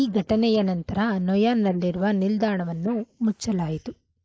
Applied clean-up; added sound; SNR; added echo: neural mask model Resemble Enhance denoiser.